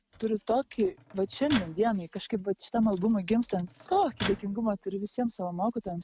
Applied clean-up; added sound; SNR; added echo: none; Microwave oven; 14 dB; none.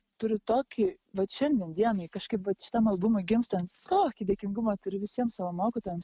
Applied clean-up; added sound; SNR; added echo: none; none; none; none.